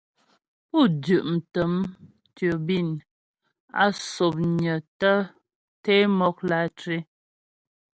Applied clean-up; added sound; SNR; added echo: none; none; none; none.